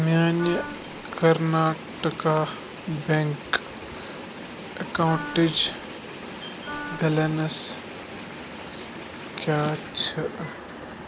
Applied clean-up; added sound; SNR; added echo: none; Wind instrument, woodwind instrument; 13 dB; none.